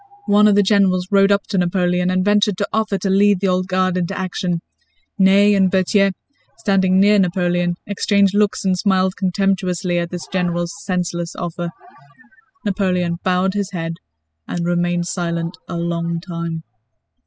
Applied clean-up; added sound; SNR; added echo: classical method spectral subtraction.